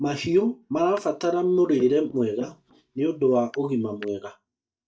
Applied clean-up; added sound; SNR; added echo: neural mask model DeepFilterNet 3.